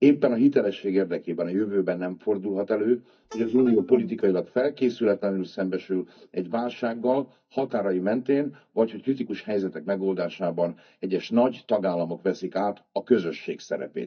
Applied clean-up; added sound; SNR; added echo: neural mask model DeepFilterNet 3.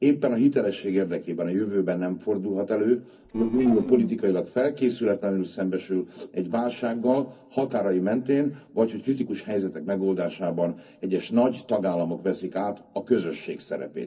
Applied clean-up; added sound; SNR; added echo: neural separator model SepFormer DNS4.